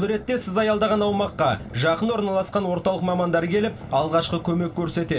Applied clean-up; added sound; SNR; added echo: none; none; none; reverberation time 0.2 s.